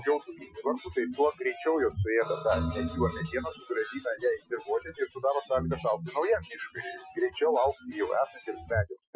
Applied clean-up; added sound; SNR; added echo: classical method Wiener filter.